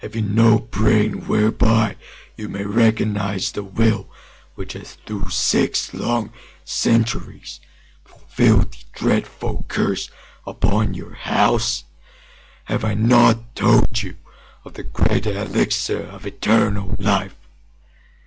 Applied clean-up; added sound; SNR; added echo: none; none; none; none.